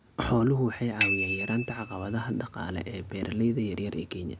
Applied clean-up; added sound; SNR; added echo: none; Bicycle bell; -3 dB; none.